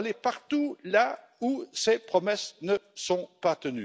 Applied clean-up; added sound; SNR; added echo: none; none; none; none.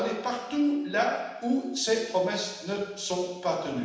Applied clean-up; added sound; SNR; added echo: none; none; none; reverberation time 1.1 s.